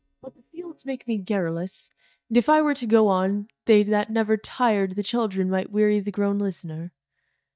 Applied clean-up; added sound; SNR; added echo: neural mask model DeepFilterNet 3.